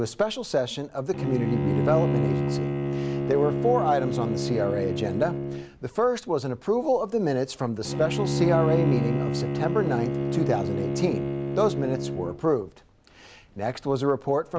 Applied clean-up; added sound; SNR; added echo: none; Bowed string instrument; 2 dB; none.